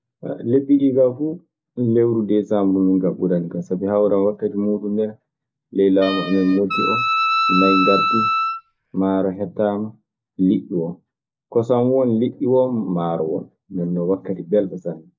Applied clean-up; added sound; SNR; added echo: none; Wind instrument, woodwind instrument; 1 dB; none.